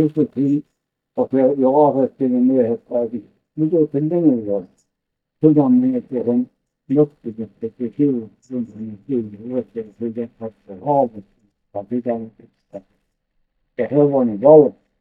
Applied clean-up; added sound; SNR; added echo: neural mask model DeepFilterNet 3.